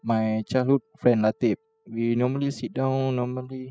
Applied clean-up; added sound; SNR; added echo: classical method spectral subtraction.